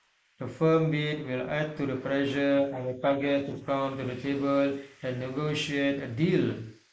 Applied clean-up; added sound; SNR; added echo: neural mask model Resemble Enhance denoiser.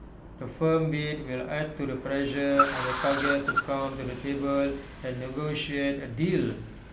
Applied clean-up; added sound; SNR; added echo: none; Car; 6 dB; none.